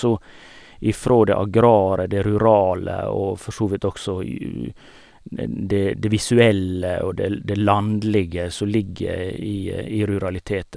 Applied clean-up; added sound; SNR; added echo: none; none; none; none.